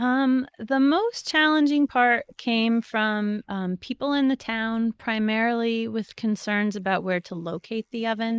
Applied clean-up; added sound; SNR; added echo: neural mask model Resemble Enhance denoiser.